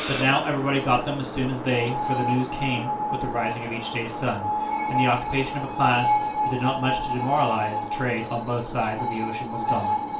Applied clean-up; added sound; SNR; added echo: none; Screech; 2 dB; reverberation time 0.3 s.